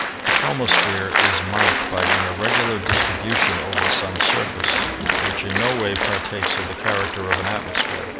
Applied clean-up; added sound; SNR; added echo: none; Applause; -5 dB; none.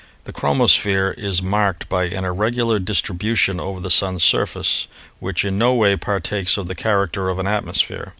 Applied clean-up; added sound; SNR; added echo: none; none; none; none.